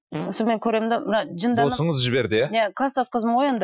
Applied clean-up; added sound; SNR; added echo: classical method Wiener filter.